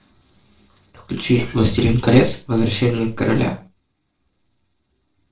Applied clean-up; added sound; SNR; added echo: neural separator model SepFormer DNS4.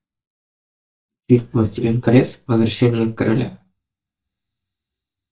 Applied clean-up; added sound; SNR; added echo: neural mask model DeepFilterNet 3.